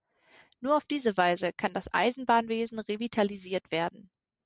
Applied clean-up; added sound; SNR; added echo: none; none; none; none.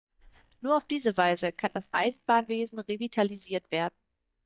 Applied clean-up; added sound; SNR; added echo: neural mask model DeepFilterNet 3.